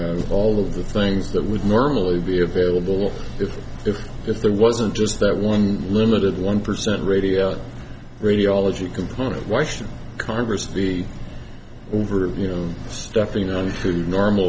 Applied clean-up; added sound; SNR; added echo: none; none; none; none.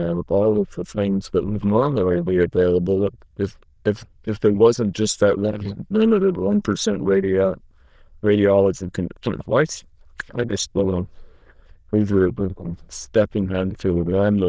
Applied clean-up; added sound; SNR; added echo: neural diffusion model UNIVERSE++.